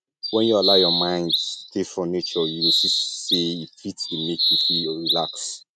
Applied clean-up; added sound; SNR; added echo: neural mask model RNNoise.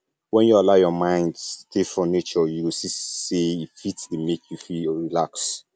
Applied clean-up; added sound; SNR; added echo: none; none; none; none.